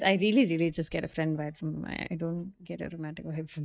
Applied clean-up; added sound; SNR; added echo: neural mask model DeepFilterNet 3.